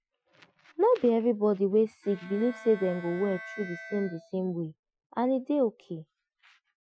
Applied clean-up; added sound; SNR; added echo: classical method Wiener filter.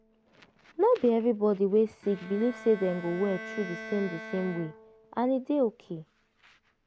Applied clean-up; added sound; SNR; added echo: none; Bowed string instrument; 16 dB; none.